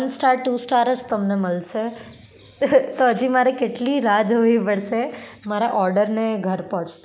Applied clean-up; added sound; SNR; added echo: none; none; none; none.